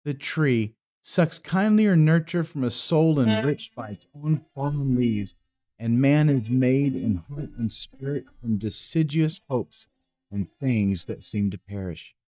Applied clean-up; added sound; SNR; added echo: neural mask model DeepFilterNet 3.